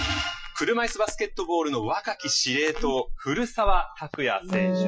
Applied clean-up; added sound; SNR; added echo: classical method Wiener filter.